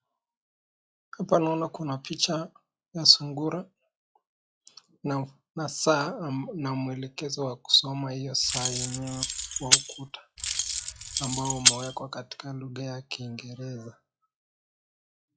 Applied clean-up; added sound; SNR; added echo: classical method log-MMSE.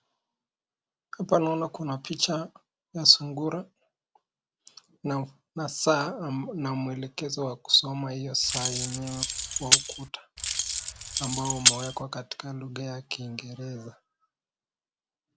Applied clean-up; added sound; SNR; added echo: none; Keys jangling; -4 dB; none.